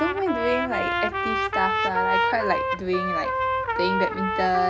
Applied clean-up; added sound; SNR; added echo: none; Trumpet; -1 dB; none.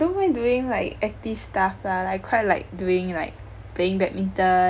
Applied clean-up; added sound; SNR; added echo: none; none; none; none.